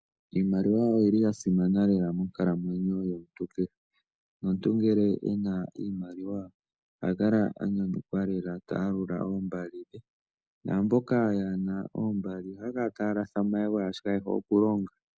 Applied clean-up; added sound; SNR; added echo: none; none; none; none.